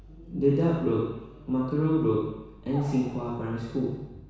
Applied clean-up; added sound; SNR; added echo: none; Animal; 19 dB; reverberation time 1.1 s.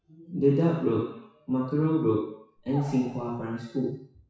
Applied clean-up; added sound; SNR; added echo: classical method WPE with log-MMSE.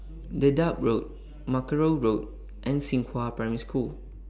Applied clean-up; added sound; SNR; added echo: none; none; none; none.